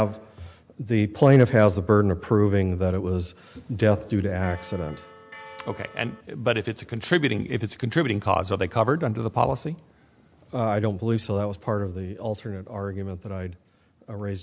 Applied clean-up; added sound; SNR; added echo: none; Bell; 19 dB; none.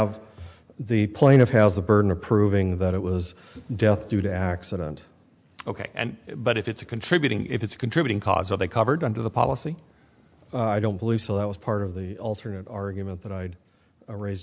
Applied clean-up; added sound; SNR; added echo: none; none; none; none.